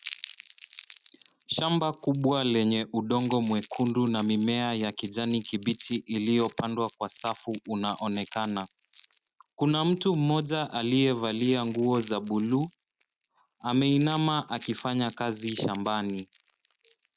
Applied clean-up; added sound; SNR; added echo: neural mask model RNNoise.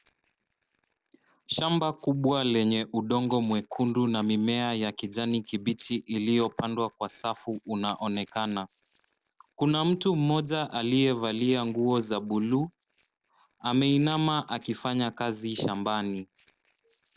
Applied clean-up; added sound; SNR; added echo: neural separator model SepFormer DNS4.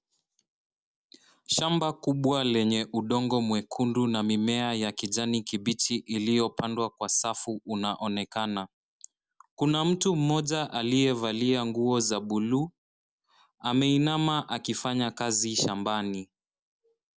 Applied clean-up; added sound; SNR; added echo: none; none; none; none.